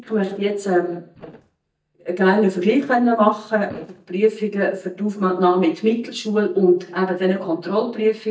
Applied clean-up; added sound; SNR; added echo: neural mask model DeepFilterNet 3.